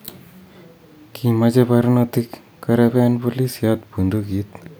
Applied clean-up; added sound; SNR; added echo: none; none; none; none.